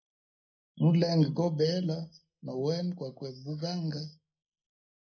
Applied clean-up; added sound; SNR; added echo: neural mask model DeepFilterNet 3.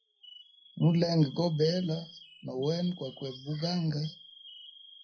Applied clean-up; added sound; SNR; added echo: classical method WPE with log-MMSE.